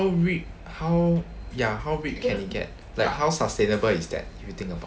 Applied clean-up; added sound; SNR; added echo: none; none; none; none.